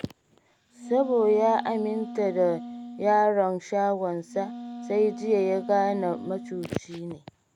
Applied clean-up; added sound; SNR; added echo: none; Wind instrument, woodwind instrument; 13 dB; none.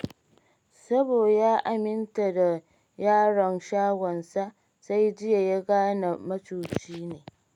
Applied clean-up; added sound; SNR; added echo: none; none; none; none.